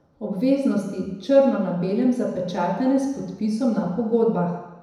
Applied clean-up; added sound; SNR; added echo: none; none; none; reverberation time 1.0 s.